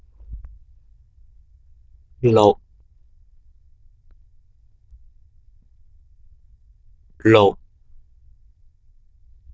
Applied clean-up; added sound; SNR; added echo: neural diffusion model UNIVERSE++.